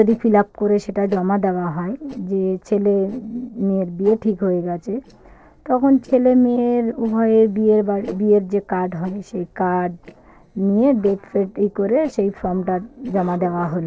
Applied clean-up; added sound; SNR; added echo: neural separator model SepFormer DNS4.